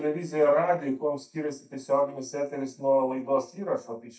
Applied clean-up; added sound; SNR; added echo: neural mask model DeepFilterNet 3.